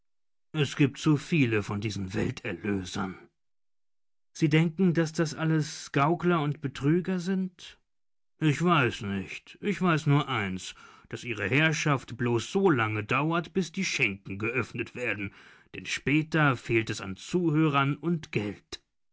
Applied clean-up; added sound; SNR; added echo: none; none; none; none.